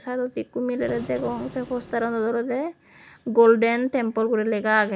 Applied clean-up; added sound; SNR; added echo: none; Printer; 17 dB; none.